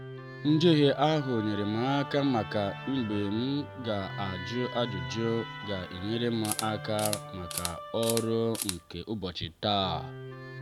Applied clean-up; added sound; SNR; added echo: none; Camera + Musical instrument; 10 dB; none.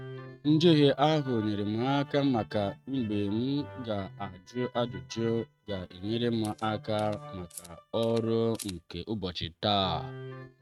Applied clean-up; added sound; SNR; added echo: neural mask model RNNoise.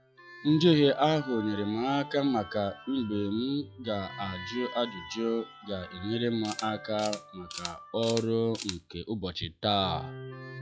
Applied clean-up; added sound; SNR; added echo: classical method log-MMSE.